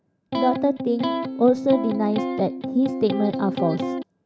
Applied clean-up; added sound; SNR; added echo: none; Electric guitar; 4 dB; none.